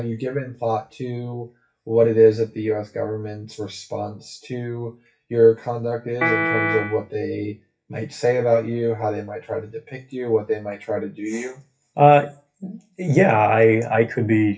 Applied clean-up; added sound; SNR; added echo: classical method WPE with log-MMSE.